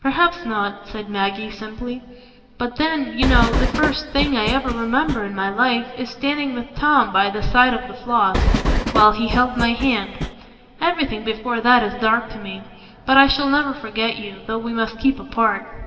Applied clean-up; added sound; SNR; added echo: none; Train; 1 dB; reverberation time 3.0 s.